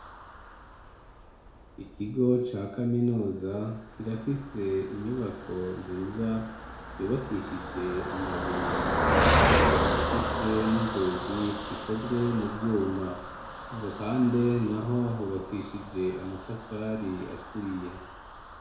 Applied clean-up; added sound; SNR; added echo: none; Car passing by; 1 dB; reverberation time 0.6 s.